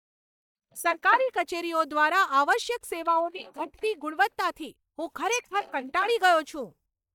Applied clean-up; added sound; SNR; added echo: neural mask model DeepFilterNet 3.